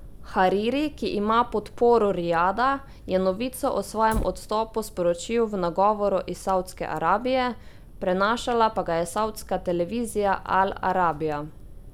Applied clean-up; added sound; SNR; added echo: none; Fire; 16 dB; none.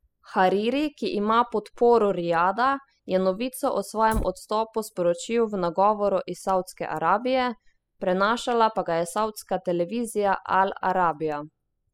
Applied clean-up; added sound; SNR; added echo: classical method spectral subtraction.